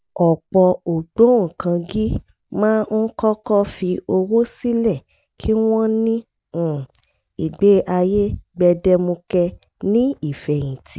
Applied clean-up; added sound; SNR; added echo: none; none; none; none.